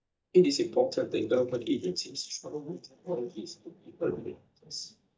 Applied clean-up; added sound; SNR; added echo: neural mask model DeepFilterNet 3.